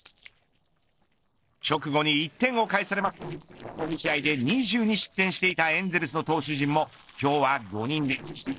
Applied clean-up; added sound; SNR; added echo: neural separator model SepFormer DNS4.